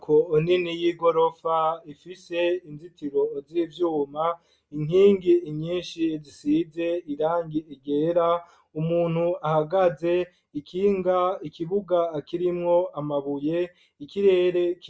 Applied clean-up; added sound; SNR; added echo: none; none; none; none.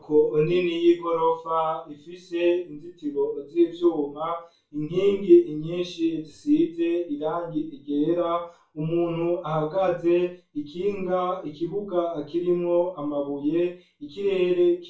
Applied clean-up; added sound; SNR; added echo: none; none; none; reverberation time 0.3 s.